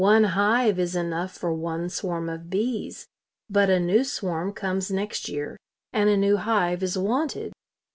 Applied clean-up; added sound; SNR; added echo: none; none; none; none.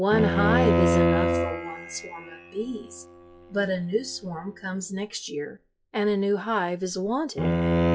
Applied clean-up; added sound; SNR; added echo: classical method log-MMSE.